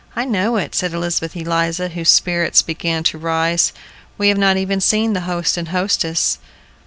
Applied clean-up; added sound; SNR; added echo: none; none; none; none.